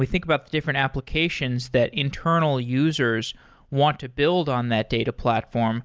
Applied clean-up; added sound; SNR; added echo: none; none; none; none.